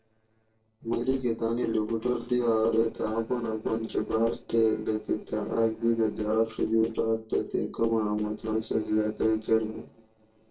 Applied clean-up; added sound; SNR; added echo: neural separator model SepFormer DNS4.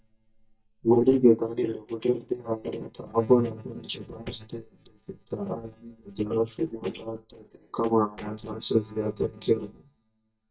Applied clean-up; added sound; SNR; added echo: neural mask model DeepFilterNet 3.